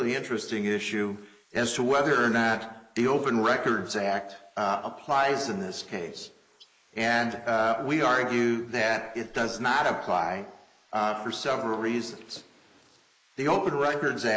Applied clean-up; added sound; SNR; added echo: neural mask model Resemble Enhance denoiser.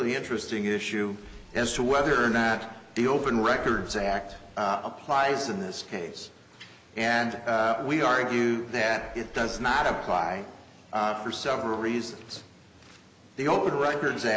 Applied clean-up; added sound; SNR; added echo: none; Telephone; 17 dB; none.